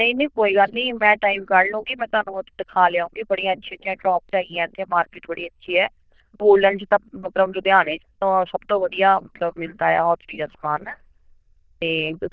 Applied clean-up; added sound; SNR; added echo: neural diffusion model UNIVERSE++.